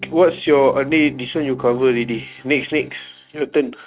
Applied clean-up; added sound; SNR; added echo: neural mask model RNNoise.